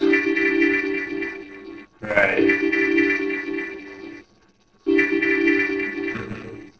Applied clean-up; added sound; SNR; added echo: neural separator model SepFormer DNS4.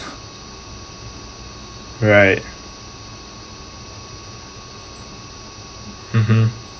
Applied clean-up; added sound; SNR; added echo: none; none; none; none.